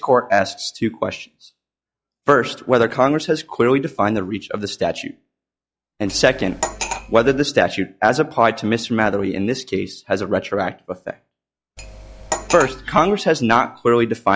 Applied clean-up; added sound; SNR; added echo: classical method log-MMSE.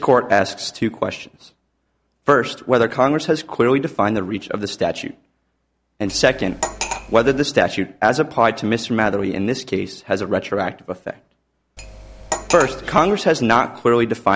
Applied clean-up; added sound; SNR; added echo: none; Cutlery, silverware; 9 dB; none.